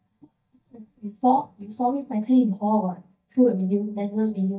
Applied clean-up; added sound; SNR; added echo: neural mask model DeepFilterNet 3.